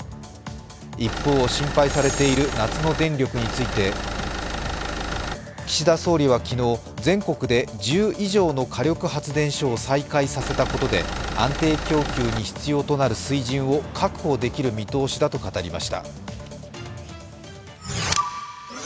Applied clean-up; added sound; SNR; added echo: none; Engine; 5 dB; none.